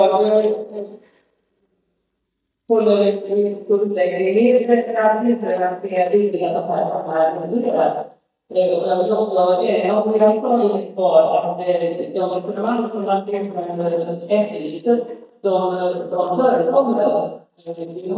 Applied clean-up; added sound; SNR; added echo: neural mask model DeepFilterNet 3.